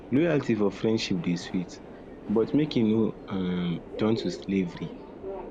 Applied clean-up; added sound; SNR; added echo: none; Subway, metro, underground; 13 dB; none.